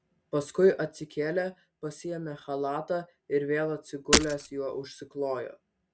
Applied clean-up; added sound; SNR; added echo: none; Shatter; -3 dB; none.